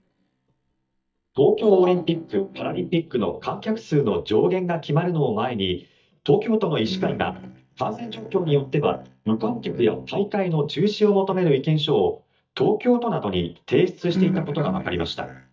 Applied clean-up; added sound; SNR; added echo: neural mask model DeepFilterNet 3.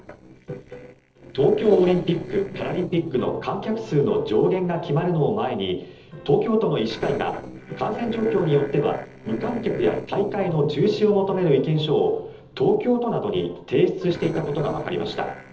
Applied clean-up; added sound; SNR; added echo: neural separator model SepFormer DNS4.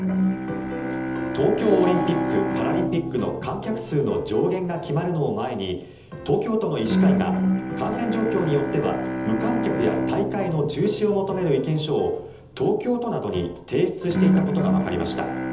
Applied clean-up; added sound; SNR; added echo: none; Bowed string instrument; 2 dB; reverberation time 1.2 s.